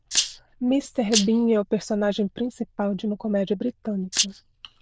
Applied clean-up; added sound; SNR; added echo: neural diffusion model UNIVERSE++.